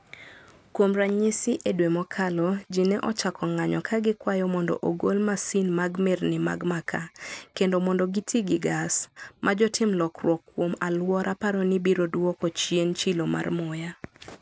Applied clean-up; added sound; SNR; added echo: none; none; none; none.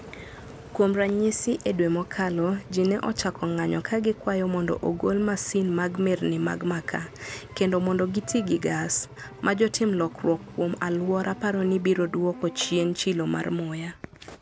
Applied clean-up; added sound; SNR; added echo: none; Engine; 18 dB; none.